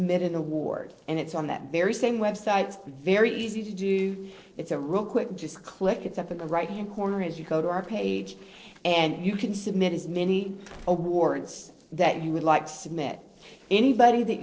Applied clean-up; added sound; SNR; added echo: neural separator model SepFormer DNS4.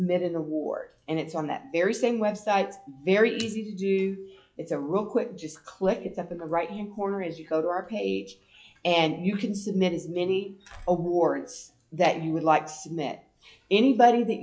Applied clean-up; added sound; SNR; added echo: classical method log-MMSE.